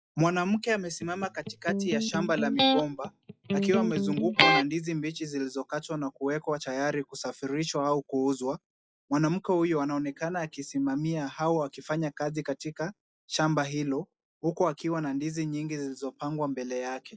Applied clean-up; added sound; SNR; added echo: classical method log-MMSE.